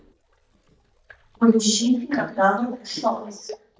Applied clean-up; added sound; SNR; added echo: neural mask model DeepFilterNet 3.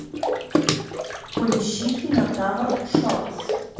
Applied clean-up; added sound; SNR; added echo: none; Bathtub (filling or washing) / Water / Splash, splatter; 0 dB; reverberation time 1.2 s.